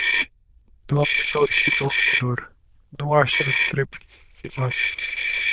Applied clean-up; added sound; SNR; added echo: neural diffusion model UNIVERSE++.